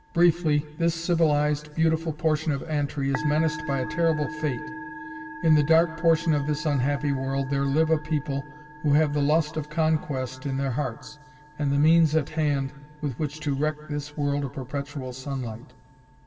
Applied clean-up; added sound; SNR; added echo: none; Musical instrument; 16 dB; reverberation time 2.4 s.